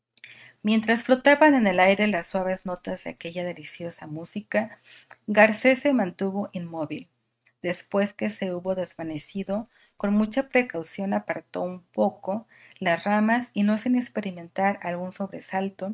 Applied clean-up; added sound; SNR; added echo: neural mask model RNNoise.